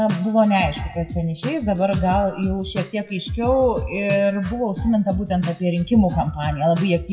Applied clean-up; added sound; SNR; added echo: classical method WPE with log-MMSE.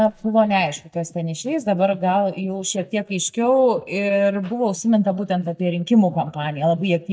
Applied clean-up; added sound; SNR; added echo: neural mask model DeepFilterNet 3.